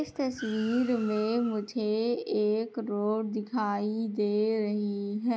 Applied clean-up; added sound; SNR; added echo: none; Car; 19 dB; none.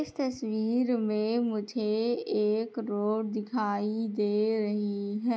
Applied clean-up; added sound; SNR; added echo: none; none; none; none.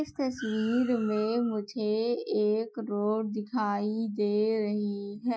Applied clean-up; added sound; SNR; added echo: classical method Wiener filter.